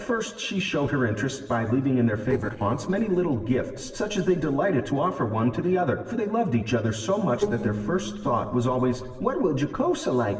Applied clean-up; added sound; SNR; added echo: neural separator model SepFormer DNS4.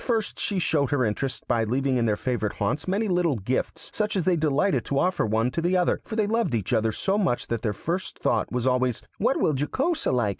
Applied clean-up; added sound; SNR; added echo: none; none; none; none.